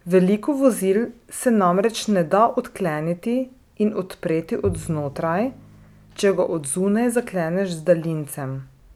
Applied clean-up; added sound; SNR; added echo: none; Bowed string instrument; 18 dB; none.